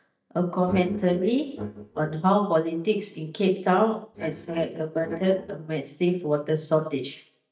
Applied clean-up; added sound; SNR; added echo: neural mask model DeepFilterNet 3.